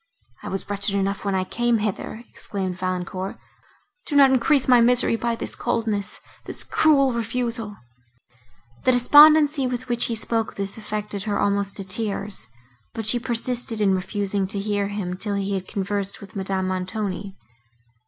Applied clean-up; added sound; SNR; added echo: none; none; none; none.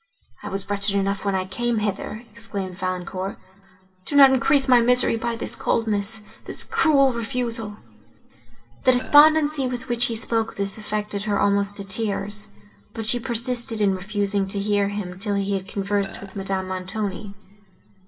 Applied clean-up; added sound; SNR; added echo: none; Burping, eructation; 15 dB; reverberation time 0.1 s.